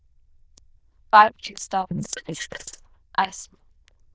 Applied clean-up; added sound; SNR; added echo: neural diffusion model UNIVERSE++.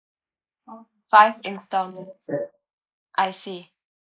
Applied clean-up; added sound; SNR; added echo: neural mask model Resemble Enhance denoiser.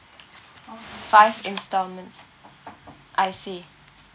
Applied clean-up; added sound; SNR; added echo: none; none; none; none.